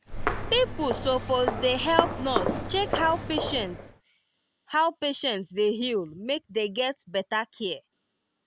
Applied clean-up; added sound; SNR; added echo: none; Walk, footsteps; 2 dB; none.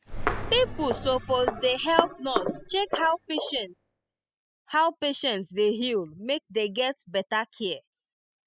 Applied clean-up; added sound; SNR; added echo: classical method spectral subtraction.